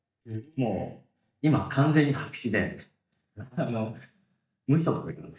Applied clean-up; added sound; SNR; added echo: neural mask model DeepFilterNet 3.